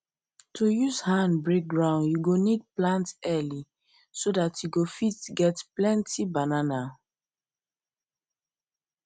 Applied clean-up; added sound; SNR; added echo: none; none; none; none.